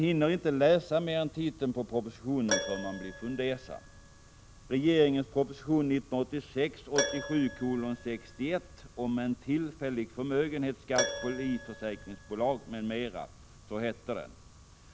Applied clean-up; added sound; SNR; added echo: none; Keyboard (musical); 10 dB; none.